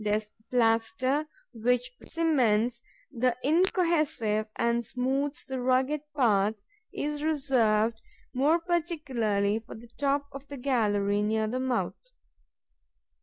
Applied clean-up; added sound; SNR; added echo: neural mask model Resemble Enhance denoiser.